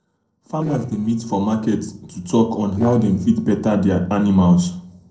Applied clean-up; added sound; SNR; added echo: neural separator model SepFormer DNS4.